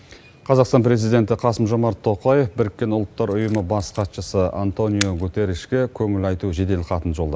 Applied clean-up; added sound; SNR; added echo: none; Camera; 17 dB; none.